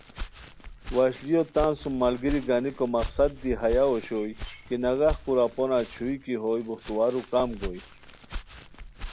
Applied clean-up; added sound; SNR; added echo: none; Walk, footsteps; 11 dB; none.